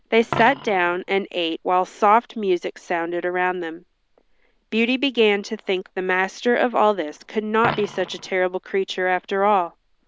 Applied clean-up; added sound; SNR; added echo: none; Coin (dropping); 17 dB; none.